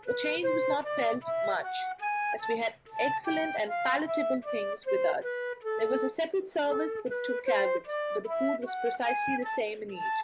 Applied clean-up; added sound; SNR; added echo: none; Wind instrument, woodwind instrument; -1 dB; none.